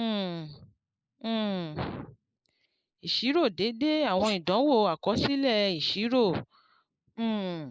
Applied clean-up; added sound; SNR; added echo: neural mask model Resemble Enhance denoiser.